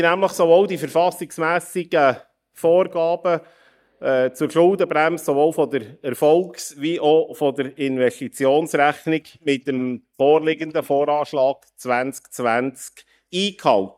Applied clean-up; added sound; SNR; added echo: neural mask model DeepFilterNet 3.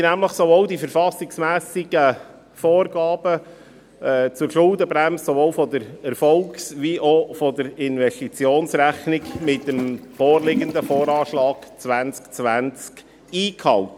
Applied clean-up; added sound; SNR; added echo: none; Toilet flush; 12 dB; none.